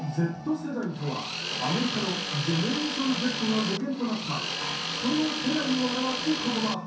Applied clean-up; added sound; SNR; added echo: none; Tools; 3 dB; reverberation time 0.6 s.